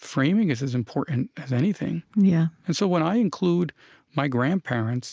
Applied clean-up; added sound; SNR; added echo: none; none; none; none.